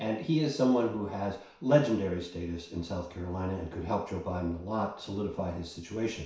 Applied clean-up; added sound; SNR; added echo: none; none; none; reverberation time 0.6 s.